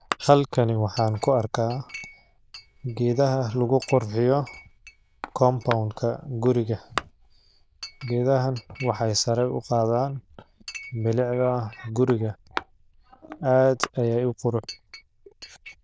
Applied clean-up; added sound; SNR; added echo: neural diffusion model UNIVERSE++.